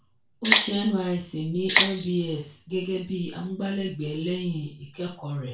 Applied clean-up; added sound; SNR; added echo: none; Rattle (instrument); -5 dB; reverberation time 0.3 s.